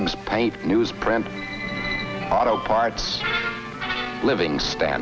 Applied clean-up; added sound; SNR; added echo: none; none; none; none.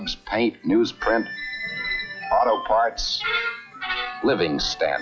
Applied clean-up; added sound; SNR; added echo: classical method log-MMSE.